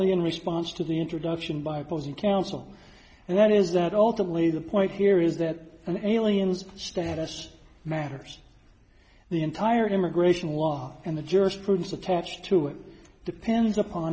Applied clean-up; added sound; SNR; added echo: none; none; none; none.